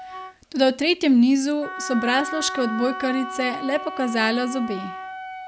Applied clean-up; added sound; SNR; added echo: none; Wind instrument, woodwind instrument; 11 dB; none.